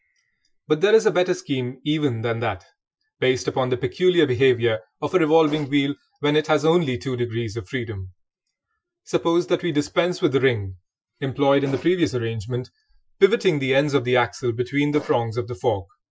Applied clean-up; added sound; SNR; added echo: classical method Wiener filter.